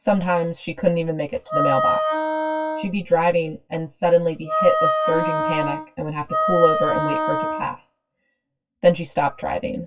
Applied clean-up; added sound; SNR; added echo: classical method WPE with log-MMSE.